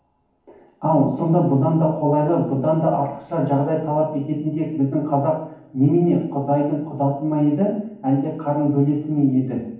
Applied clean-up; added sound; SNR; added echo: none; none; none; reverberation time 1.2 s.